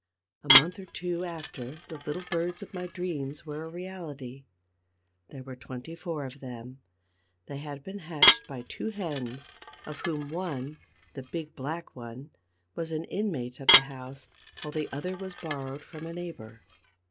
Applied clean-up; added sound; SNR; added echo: none; Dishes, pots, and pans / Glass; -5 dB; none.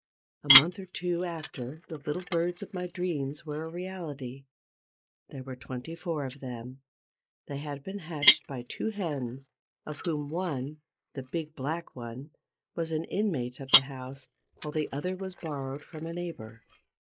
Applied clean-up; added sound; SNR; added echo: neural mask model Resemble Enhance denoiser.